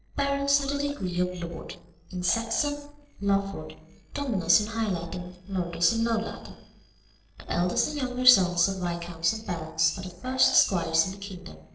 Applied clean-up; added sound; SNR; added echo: neural separator model SepFormer DNS4.